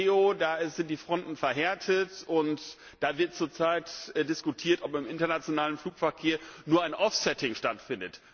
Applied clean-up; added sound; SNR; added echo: none; none; none; none.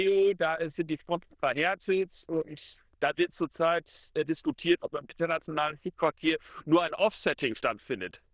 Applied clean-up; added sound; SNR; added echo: neural diffusion model UNIVERSE++.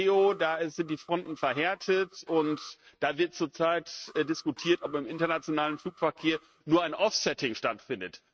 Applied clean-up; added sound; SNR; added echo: neural mask model RNNoise.